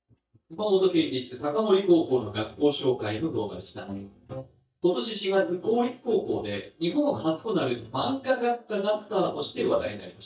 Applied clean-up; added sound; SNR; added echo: neural mask model DeepFilterNet 3.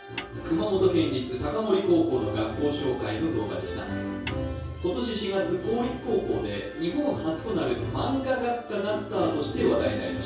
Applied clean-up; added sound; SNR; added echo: none; Snare drum; 15 dB; reverberation time 0.6 s.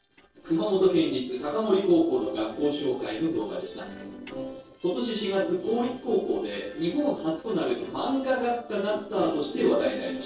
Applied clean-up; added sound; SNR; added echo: neural separator model SepFormer DNS4.